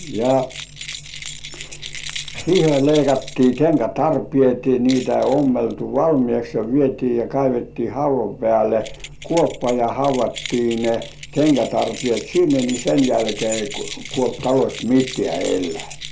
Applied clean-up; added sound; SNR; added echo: none; Keys jangling; 15 dB; none.